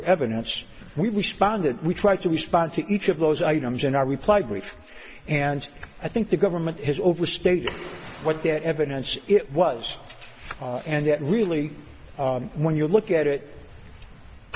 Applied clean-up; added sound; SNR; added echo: none; none; none; none.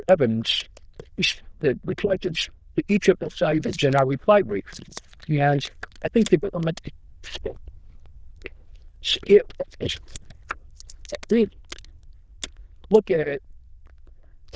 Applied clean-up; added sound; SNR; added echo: neural diffusion model UNIVERSE++.